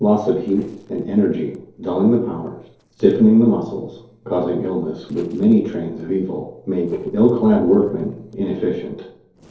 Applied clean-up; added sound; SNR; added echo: neural separator model SepFormer DNS4.